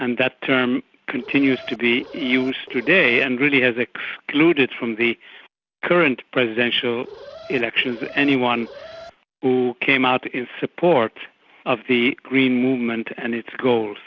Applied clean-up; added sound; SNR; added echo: none; Alarm; 18 dB; none.